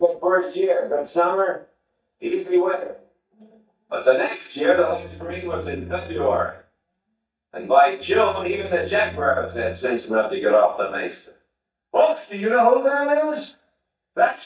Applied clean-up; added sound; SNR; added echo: neural mask model DeepFilterNet 3.